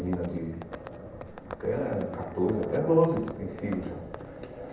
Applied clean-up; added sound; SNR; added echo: none; Livestock, farm animals, working animals; 11 dB; reverberation time 0.9 s.